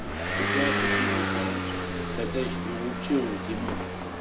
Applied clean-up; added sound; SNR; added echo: none; Motor vehicle (road) / Engine; -4 dB; reverberation time 0.3 s.